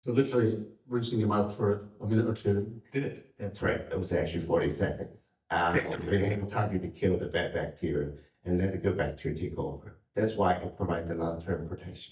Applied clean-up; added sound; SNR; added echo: neural mask model DeepFilterNet 3.